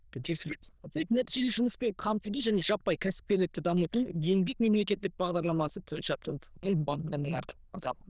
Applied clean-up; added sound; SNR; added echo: neural diffusion model UNIVERSE++.